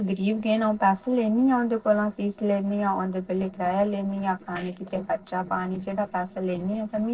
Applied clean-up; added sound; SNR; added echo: neural separator model SepFormer DNS4.